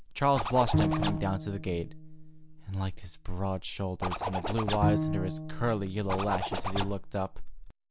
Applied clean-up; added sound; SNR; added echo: none; Bowed string instrument + Zipper (clothing); 2 dB; none.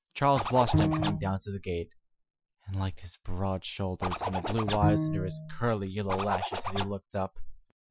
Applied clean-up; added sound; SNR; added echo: classical method Wiener filter.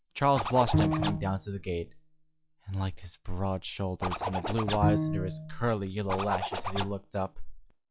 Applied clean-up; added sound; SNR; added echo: classical method log-MMSE.